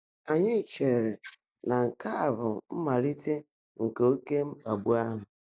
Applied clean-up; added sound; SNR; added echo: neural mask model DeepFilterNet 3.